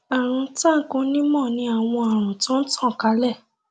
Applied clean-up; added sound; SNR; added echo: none; none; none; none.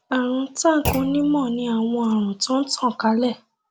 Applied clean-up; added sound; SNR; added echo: none; Thump, thud; 12 dB; none.